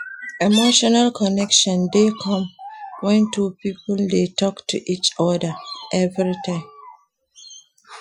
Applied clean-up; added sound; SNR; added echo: classical method Wiener filter.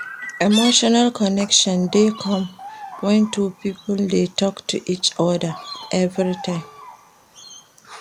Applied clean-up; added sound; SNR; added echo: none; Bird vocalization, bird call, bird song + Chirp, tweet; 15 dB; none.